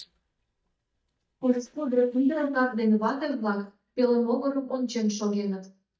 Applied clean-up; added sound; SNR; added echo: neural mask model DeepFilterNet 3.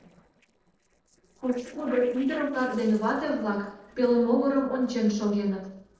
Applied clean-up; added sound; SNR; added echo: neural separator model SepFormer DNS4.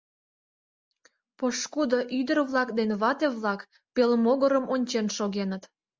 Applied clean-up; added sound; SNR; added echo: none; none; none; none.